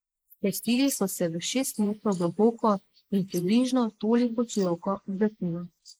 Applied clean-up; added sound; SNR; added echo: neural mask model Resemble Enhance denoiser.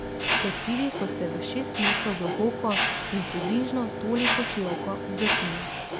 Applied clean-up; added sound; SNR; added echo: none; Mechanisms; -2 dB; none.